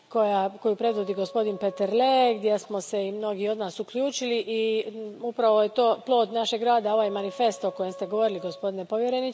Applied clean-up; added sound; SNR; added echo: none; Wind instrument, woodwind instrument; 19 dB; none.